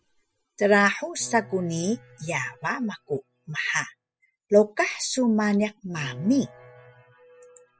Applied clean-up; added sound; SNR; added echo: classical method spectral subtraction.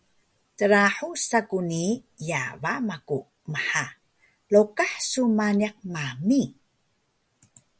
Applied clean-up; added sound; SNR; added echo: none; none; none; none.